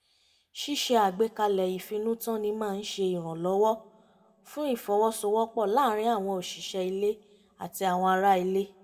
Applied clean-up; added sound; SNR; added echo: none; none; none; reverberation time 0.3 s.